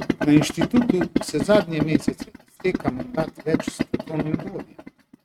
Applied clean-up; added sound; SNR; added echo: neural mask model RNNoise.